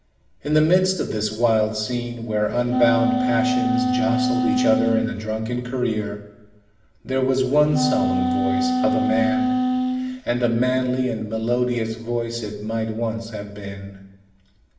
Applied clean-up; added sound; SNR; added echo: none; Wind instrument, woodwind instrument; -1 dB; reverberation time 0.9 s.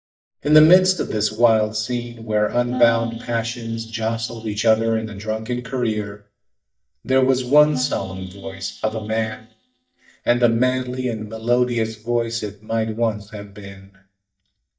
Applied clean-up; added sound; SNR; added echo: neural mask model DeepFilterNet 3.